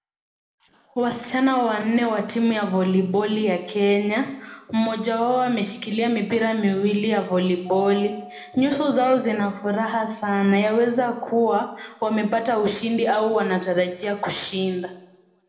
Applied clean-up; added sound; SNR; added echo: neural separator model SepFormer DNS4.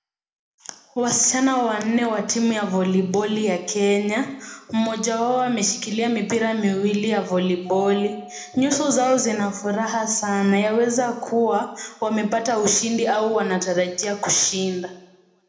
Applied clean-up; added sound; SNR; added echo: none; Doorbell; 14 dB; reverberation time 0.7 s.